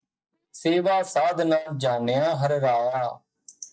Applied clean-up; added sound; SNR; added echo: neural mask model DeepFilterNet 3.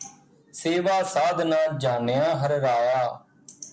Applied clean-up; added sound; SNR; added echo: none; none; none; none.